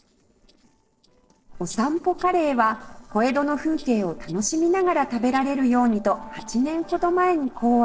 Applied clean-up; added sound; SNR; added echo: neural separator model SepFormer DNS4.